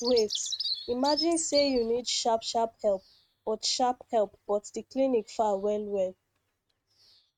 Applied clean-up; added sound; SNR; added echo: neural mask model RNNoise.